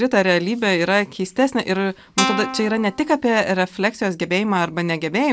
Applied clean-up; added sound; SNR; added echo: none; Guitar; 5 dB; none.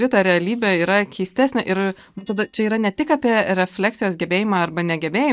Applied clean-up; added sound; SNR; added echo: neural mask model DeepFilterNet 3.